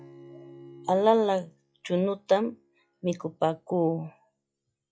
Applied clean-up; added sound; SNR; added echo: classical method log-MMSE.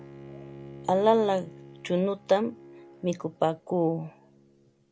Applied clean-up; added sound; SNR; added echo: none; Bowed string instrument; 19 dB; none.